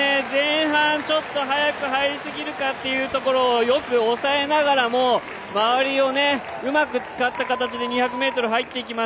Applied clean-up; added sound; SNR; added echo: none; none; none; none.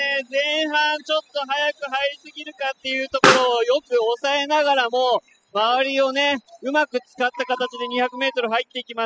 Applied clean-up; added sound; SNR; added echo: classical method spectral subtraction.